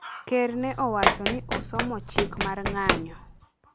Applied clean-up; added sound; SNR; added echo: none; Run; -1 dB; none.